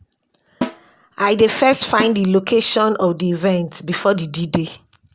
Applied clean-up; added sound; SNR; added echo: none; Snare drum; 12 dB; none.